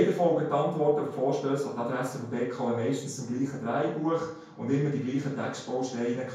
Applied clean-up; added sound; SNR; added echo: none; none; none; reverberation time 0.5 s.